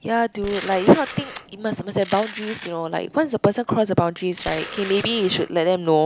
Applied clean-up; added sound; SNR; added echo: none; Domestic sounds, home sounds + Breathing; 14 dB; none.